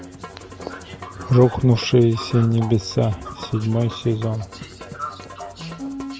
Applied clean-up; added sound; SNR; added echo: none; Musical instrument; 15 dB; none.